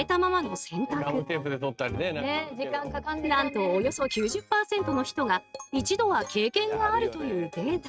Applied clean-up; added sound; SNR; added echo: neural mask model RNNoise.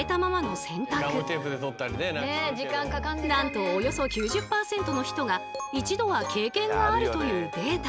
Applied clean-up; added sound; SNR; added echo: none; Wind instrument, woodwind instrument; 14 dB; none.